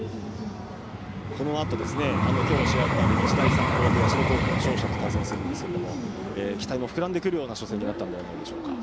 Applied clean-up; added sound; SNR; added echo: none; Vehicle; -4 dB; none.